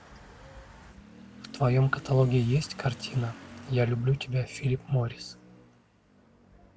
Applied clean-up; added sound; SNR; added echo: none; Motorcycle / Accelerating, revving, vroom; 19 dB; none.